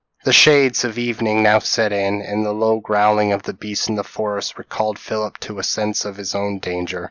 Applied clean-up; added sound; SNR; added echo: neural mask model Resemble Enhance denoiser.